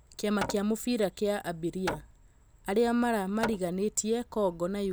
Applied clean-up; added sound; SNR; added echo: none; Hammer; 13 dB; none.